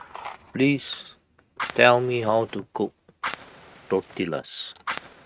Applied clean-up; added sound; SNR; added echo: neural mask model RNNoise.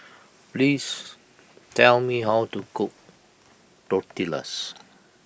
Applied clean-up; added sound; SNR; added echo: none; none; none; none.